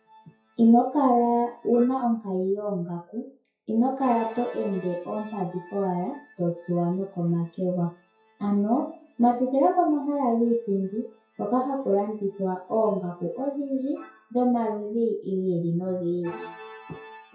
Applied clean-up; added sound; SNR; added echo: classical method WPE with log-MMSE.